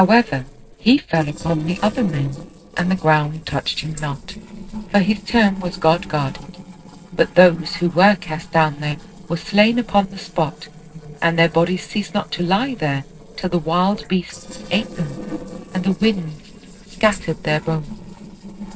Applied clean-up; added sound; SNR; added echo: neural separator model SepFormer DNS4.